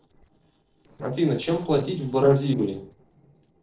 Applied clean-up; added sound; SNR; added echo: neural separator model SepFormer DNS4.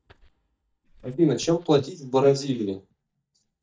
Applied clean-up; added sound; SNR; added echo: neural mask model DeepFilterNet 3.